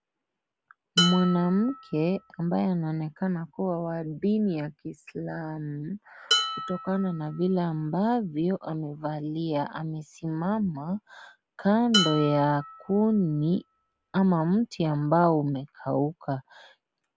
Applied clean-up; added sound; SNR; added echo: none; Dishes, pots, and pans; 8 dB; none.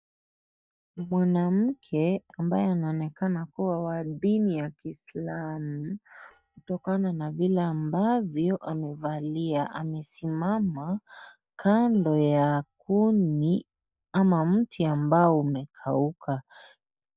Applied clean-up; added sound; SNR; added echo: neural mask model DeepFilterNet 3.